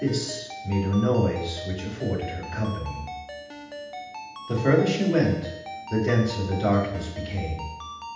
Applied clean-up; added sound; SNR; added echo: none; Ringtone; 12 dB; reverberation time 0.8 s.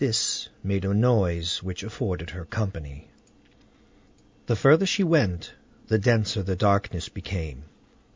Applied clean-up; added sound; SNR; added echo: none; none; none; none.